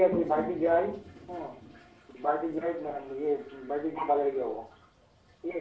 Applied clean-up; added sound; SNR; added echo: none; Toilet flush; 14 dB; reverberation time 0.4 s.